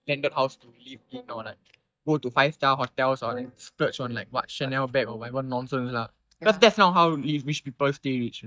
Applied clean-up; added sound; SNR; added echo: neural mask model DeepFilterNet 3.